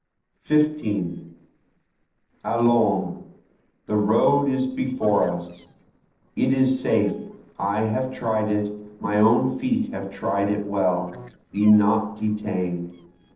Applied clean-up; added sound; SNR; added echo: neural separator model SepFormer DNS4.